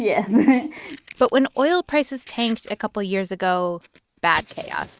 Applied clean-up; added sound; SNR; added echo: neural mask model RNNoise.